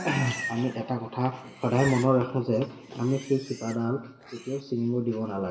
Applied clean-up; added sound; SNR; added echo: none; Livestock, farm animals, working animals; 15 dB; reverberation time 1.6 s.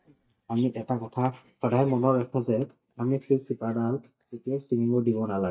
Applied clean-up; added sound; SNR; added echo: neural mask model DeepFilterNet 3.